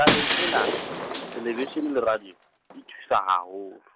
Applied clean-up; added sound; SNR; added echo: none; Shatter; 1 dB; none.